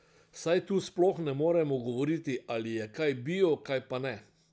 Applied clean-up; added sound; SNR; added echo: none; none; none; none.